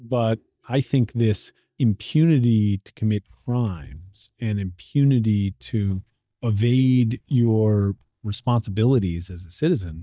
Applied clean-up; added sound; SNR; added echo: neural mask model DeepFilterNet 3.